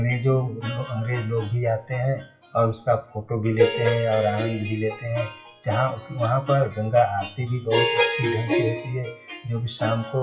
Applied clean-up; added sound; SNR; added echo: classical method WPE with log-MMSE.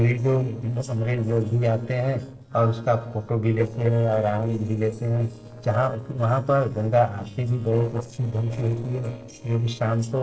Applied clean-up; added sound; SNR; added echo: neural separator model SepFormer DNS4.